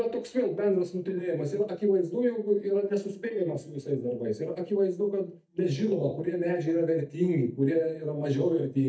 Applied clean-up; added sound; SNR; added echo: neural mask model DeepFilterNet 3.